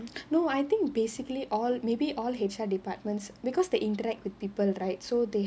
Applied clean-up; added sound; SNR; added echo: none; none; none; none.